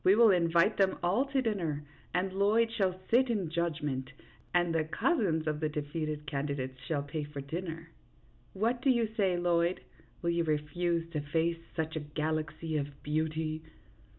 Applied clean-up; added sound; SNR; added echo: none; none; none; none.